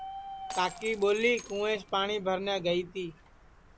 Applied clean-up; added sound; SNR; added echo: none; Bird + Shatter; 14 dB; none.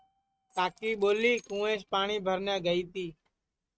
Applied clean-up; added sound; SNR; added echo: neural mask model RNNoise.